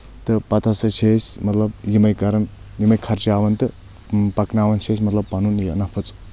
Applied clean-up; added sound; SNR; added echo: none; none; none; none.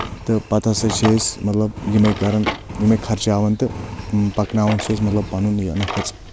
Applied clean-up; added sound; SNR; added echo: none; Engine + Drawer open or close; 11 dB; none.